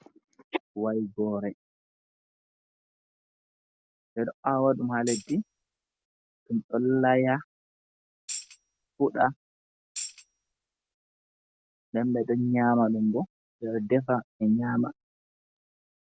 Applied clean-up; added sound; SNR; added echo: none; Tambourine; 12 dB; none.